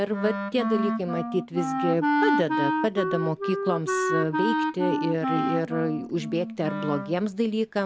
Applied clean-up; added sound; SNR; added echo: none; Wind instrument, woodwind instrument; 1 dB; none.